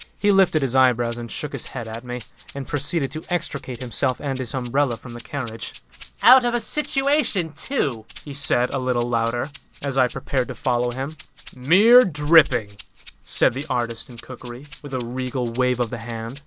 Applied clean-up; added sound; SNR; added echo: none; Rattle (instrument); 13 dB; none.